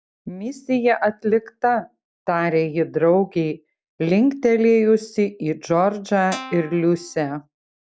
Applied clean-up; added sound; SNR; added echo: none; Guitar; 16 dB; none.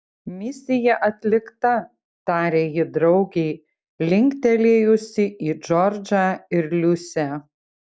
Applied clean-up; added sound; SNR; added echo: none; none; none; none.